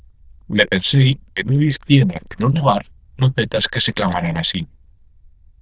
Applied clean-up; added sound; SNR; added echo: neural diffusion model UNIVERSE++.